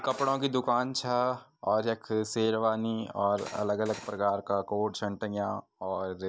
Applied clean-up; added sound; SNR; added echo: none; Cutlery, silverware; 15 dB; none.